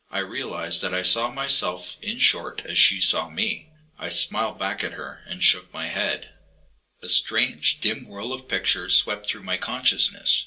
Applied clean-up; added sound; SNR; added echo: none; none; none; reverberation time 0.2 s.